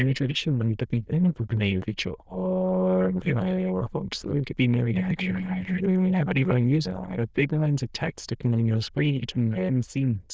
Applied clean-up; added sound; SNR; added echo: neural diffusion model UNIVERSE++.